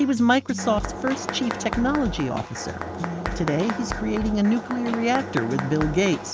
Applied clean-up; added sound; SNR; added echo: none; Mechanisms; 8 dB; none.